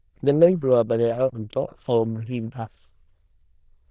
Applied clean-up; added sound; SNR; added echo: neural diffusion model UNIVERSE++.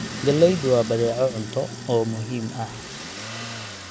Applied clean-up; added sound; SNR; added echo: none; Motor vehicle (road) + Sink (filling or washing); 10 dB; none.